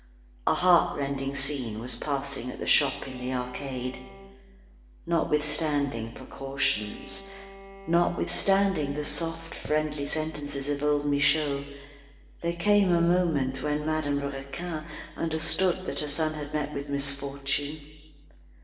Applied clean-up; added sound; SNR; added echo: none; Bowed string instrument; 19 dB; reverberation time 1.3 s.